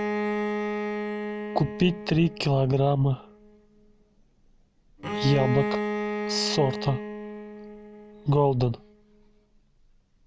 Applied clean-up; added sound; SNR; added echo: none; Bowed string instrument; 5 dB; none.